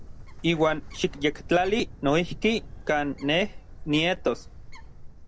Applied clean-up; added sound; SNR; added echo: none; Bird; 13 dB; none.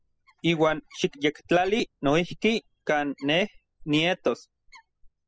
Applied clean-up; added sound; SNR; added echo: classical method spectral subtraction.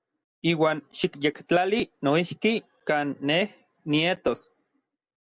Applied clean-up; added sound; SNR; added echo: none; none; none; none.